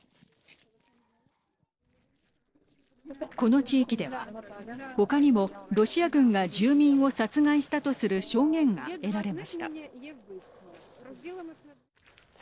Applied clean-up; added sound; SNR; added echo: neural separator model SepFormer DNS4.